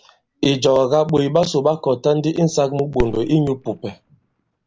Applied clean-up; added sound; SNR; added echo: none; Fireworks; 17 dB; none.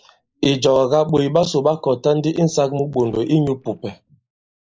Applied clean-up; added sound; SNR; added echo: neural mask model Resemble Enhance denoiser.